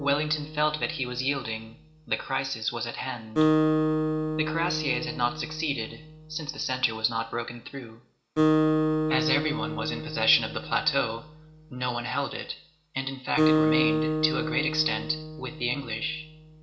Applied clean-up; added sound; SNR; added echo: none; Acoustic guitar; -1 dB; reverberation time 0.4 s.